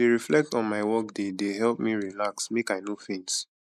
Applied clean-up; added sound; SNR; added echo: neural mask model Resemble Enhance denoiser.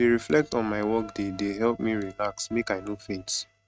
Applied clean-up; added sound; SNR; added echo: neural mask model RNNoise.